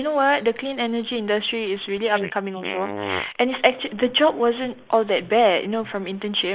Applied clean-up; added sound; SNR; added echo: neural mask model Resemble Enhance denoiser.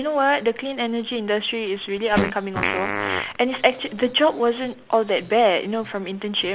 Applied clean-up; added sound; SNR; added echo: none; Fart; 5 dB; none.